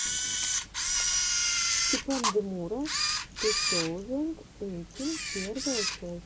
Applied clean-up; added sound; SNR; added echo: none; Camera; -4 dB; none.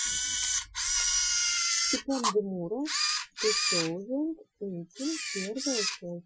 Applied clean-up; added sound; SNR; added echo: classical method Wiener filter.